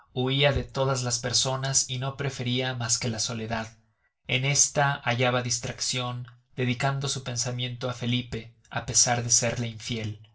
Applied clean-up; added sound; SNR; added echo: none; none; none; reverberation time 0.2 s.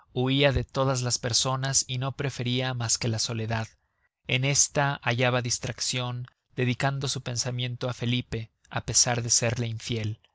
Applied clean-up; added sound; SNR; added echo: none; none; none; none.